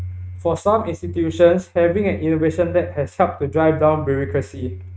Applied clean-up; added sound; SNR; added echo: neural mask model RNNoise.